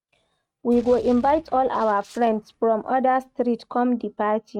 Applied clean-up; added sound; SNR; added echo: neural mask model RNNoise.